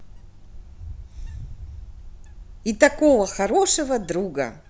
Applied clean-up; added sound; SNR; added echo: none; Wind; 14 dB; none.